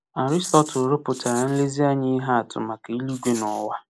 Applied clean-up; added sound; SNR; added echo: neural mask model Resemble Enhance denoiser.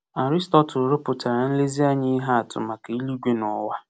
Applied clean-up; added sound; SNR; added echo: none; none; none; none.